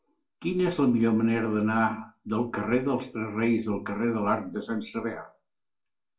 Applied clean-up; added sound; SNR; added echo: none; none; none; reverberation time 0.2 s.